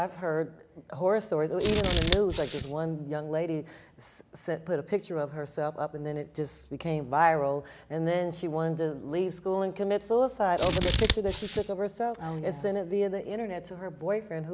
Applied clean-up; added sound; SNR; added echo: none; Scissors; -2 dB; none.